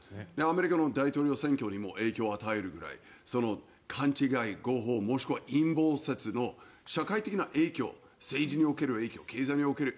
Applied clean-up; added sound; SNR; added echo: none; none; none; none.